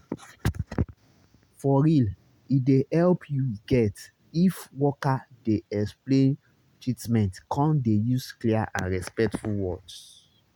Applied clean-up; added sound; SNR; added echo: none; none; none; none.